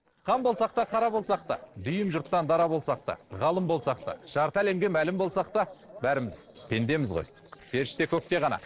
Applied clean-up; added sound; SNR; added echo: neural separator model SepFormer DNS4.